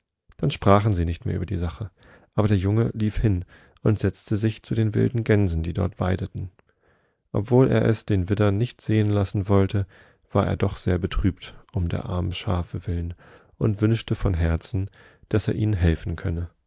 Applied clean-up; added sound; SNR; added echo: none; none; none; none.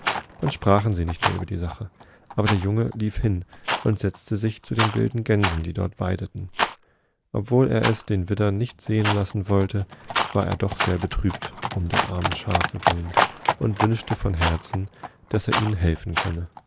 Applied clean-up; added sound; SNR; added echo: none; Livestock, farm animals, working animals + Rattle; 5 dB; none.